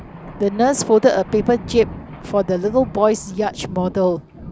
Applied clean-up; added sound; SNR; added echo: none; Thunder; 15 dB; none.